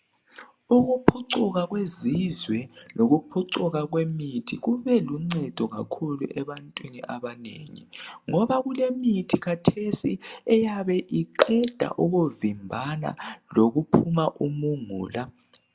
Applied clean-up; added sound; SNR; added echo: none; none; none; none.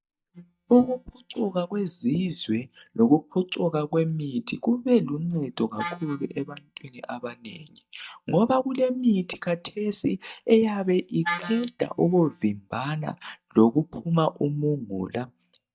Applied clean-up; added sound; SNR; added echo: neural mask model DeepFilterNet 3.